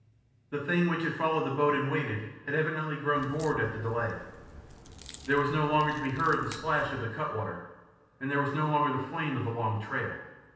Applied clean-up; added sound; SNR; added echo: none; Crack; 18 dB; reverberation time 0.9 s.